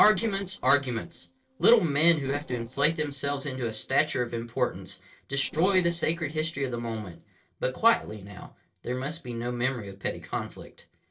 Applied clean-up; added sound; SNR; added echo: neural separator model SepFormer DNS4.